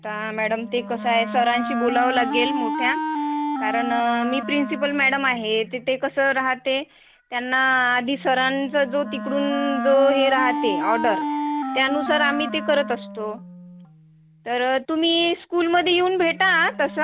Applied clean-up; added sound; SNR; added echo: none; Wind instrument, woodwind instrument; 7 dB; none.